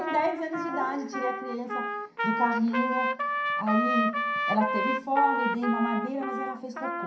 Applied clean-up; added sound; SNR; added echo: none; Trumpet; 1 dB; reverberation time 0.5 s.